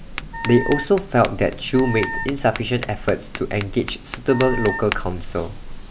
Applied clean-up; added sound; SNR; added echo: none; Wind instrument, woodwind instrument + Tap; 8 dB; none.